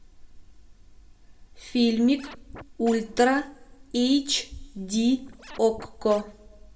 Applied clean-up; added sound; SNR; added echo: none; Scratching (performance technique); 19 dB; reverberation time 0.4 s.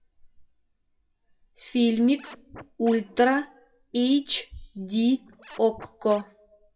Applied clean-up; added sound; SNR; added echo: classical method WPE with log-MMSE.